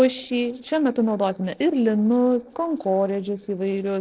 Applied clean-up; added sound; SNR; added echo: neural separator model SepFormer DNS4.